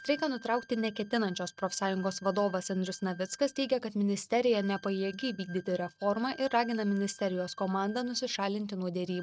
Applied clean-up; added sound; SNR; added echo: neural mask model RNNoise.